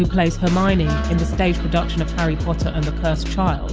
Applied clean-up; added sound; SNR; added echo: none; Wind instrument, woodwind instrument; 17 dB; none.